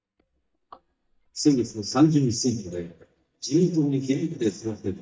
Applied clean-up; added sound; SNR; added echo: neural mask model DeepFilterNet 3.